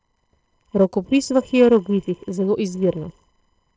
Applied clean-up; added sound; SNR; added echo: neural separator model SepFormer DNS4.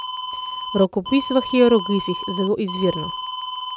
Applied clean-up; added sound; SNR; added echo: none; Alarm; 6 dB; none.